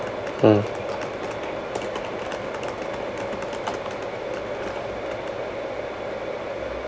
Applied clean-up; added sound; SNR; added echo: none; none; none; none.